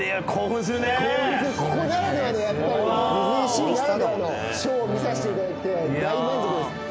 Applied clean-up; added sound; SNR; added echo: none; none; none; none.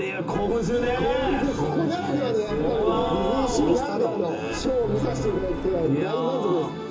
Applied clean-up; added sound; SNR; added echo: none; Vehicle horn, car horn, honking; 11 dB; reverberation time 0.2 s.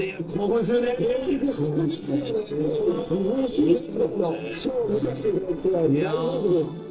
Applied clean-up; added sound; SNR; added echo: neural separator model SepFormer DNS4.